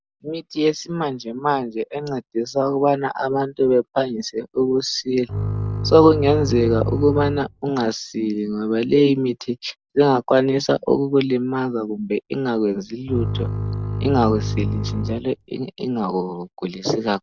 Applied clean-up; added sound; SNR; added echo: none; Bowed string instrument; 4 dB; none.